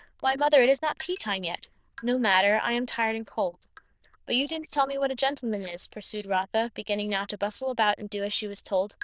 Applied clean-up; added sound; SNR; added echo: neural diffusion model UNIVERSE++.